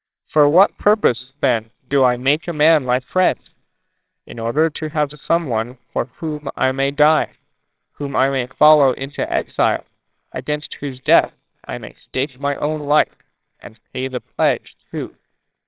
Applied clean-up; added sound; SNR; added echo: neural separator model SepFormer WHAMR!.